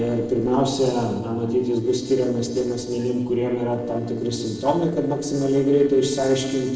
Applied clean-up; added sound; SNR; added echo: neural separator model SepFormer DNS4.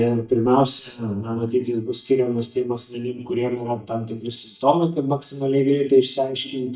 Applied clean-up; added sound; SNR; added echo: neural mask model DeepFilterNet 3.